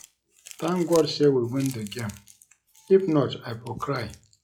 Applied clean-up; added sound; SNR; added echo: classical method log-MMSE.